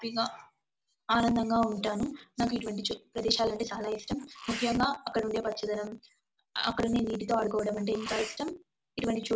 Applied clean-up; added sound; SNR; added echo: none; Sneeze; 14 dB; none.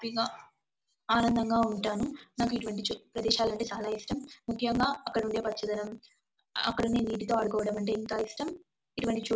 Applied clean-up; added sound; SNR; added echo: none; none; none; none.